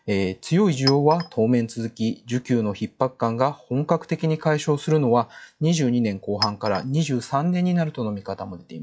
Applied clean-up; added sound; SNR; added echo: classical method log-MMSE.